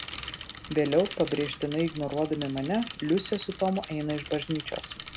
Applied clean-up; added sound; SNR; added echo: none; Mechanisms / Bicycle; 11 dB; none.